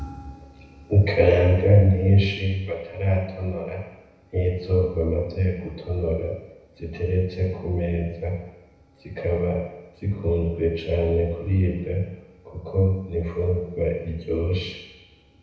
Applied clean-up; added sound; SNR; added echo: none; none; none; reverberation time 1.0 s.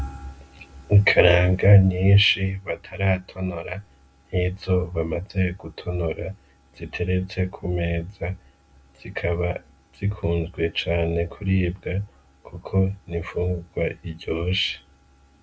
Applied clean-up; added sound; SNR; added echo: none; none; none; none.